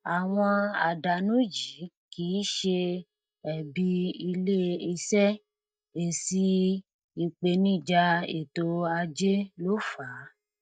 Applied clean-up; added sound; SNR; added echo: neural mask model DeepFilterNet 3.